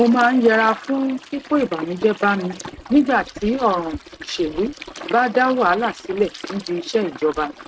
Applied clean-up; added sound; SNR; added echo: neural mask model RNNoise.